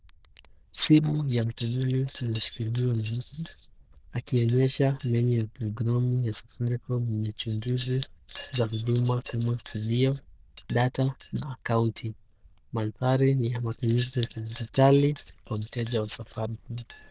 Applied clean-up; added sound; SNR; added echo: neural diffusion model UNIVERSE++.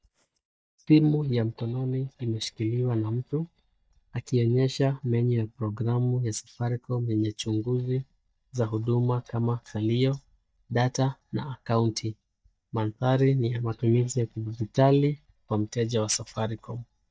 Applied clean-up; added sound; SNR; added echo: neural mask model DeepFilterNet 3.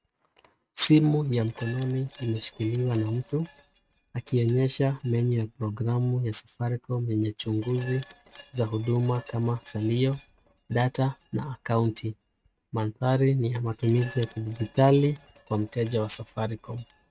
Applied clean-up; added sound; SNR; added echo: neural mask model RNNoise.